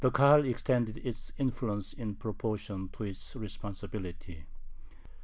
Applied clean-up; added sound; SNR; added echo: none; none; none; none.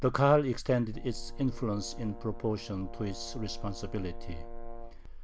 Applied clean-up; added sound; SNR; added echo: none; Brass instrument; 18 dB; none.